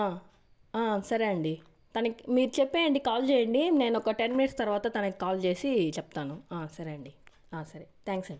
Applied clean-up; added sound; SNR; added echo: none; none; none; none.